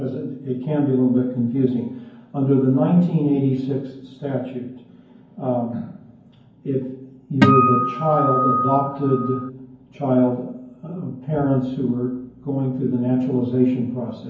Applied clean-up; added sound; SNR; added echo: none; Acoustic guitar; -2 dB; reverberation time 0.9 s.